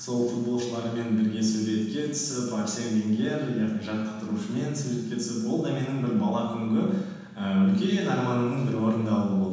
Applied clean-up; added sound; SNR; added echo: none; none; none; reverberation time 1.1 s.